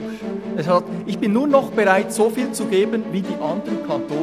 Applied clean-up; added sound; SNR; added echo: none; Musical instrument; 7 dB; none.